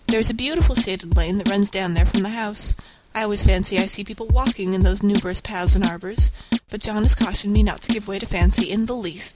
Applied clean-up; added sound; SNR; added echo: none; Drum kit; -2 dB; none.